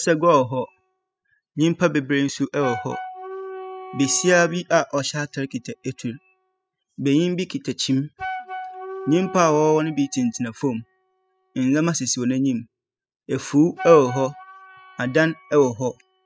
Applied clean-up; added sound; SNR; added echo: classical method spectral subtraction.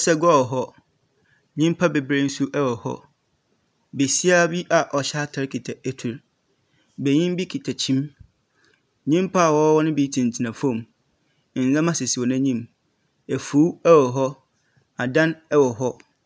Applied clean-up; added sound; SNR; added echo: none; none; none; none.